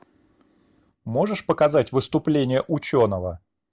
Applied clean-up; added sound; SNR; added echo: none; none; none; none.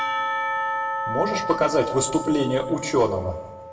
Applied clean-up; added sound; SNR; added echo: none; Church bell / Percussion; 4 dB; reverberation time 0.8 s.